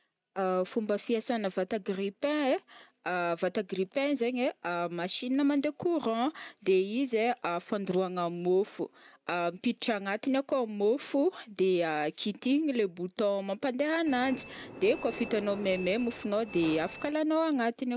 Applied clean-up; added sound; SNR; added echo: none; Train; 13 dB; none.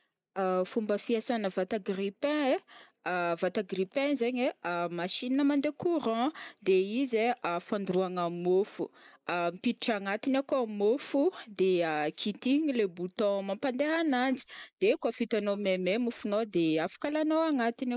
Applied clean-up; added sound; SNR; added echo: neural mask model Resemble Enhance denoiser.